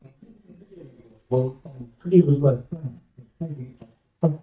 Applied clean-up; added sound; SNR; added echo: neural mask model DeepFilterNet 3.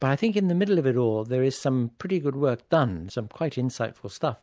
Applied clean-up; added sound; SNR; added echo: none; none; none; none.